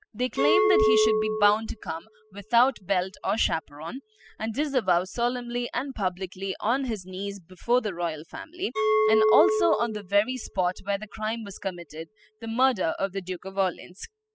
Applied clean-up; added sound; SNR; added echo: classical method spectral subtraction.